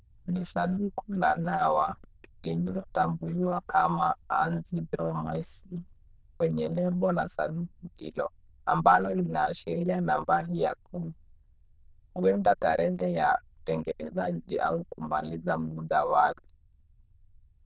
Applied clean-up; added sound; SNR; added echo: neural diffusion model UNIVERSE++.